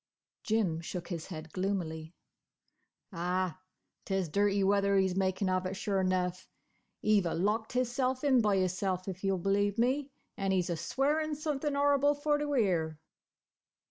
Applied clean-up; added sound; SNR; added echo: none; none; none; none.